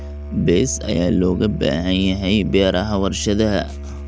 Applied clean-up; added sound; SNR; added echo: none; Musical instrument; 11 dB; none.